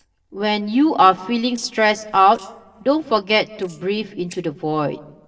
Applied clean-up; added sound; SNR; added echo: neural separator model SepFormer DNS4.